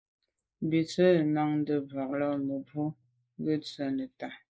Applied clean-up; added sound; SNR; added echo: neural mask model Resemble Enhance denoiser.